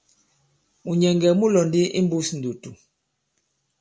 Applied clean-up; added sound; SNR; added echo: none; none; none; none.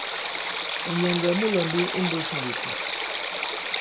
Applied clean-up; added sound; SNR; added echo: none; Stream; -5 dB; none.